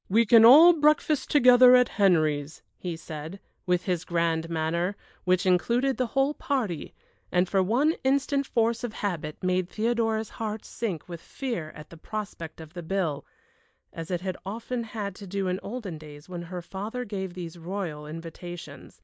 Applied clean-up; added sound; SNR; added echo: neural mask model Resemble Enhance denoiser.